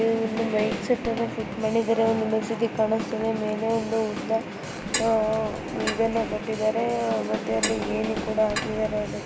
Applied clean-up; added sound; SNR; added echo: none; Clock + Drum kit; 9 dB; none.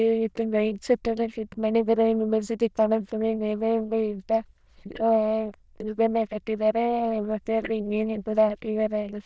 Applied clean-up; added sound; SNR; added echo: neural diffusion model UNIVERSE++.